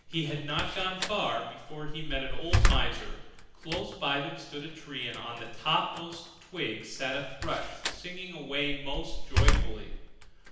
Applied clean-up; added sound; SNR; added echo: none; Slam; -3 dB; reverberation time 0.9 s.